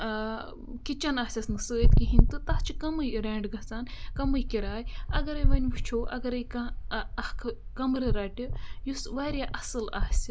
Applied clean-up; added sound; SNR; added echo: none; none; none; none.